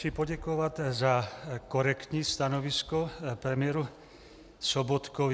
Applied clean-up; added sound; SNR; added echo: none; none; none; none.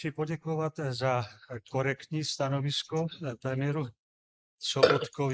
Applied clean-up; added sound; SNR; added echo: neural mask model Resemble Enhance denoiser.